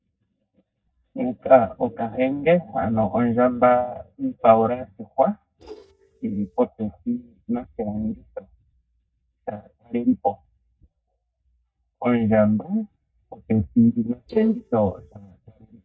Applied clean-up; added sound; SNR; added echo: neural mask model DeepFilterNet 3.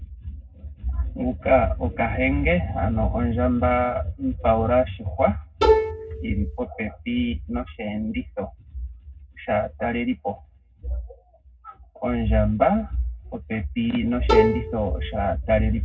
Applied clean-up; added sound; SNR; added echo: none; Bowed string instrument; -2 dB; reverberation time 0.3 s.